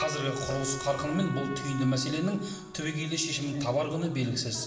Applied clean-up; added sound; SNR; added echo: none; Trumpet; 13 dB; reverberation time 1.1 s.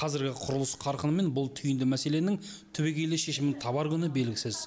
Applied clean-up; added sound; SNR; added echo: none; none; none; none.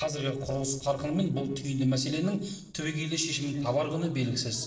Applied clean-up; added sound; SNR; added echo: neural separator model SepFormer DNS4.